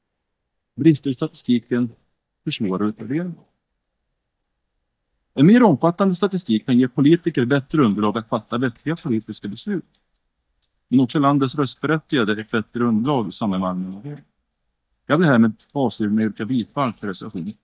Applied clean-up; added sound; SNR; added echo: neural mask model DeepFilterNet 3.